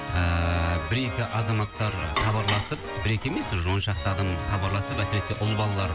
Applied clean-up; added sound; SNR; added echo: none; Organ + Dishes, pots, and pans; 7 dB; none.